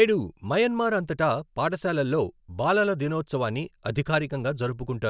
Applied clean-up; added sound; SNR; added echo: none; none; none; none.